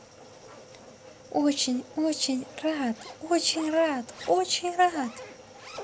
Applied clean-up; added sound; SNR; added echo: none; Zipper (clothing); 19 dB; none.